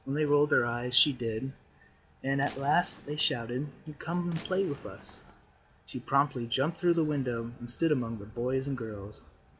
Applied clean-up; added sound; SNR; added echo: none; Gunshot, gunfire; 19 dB; none.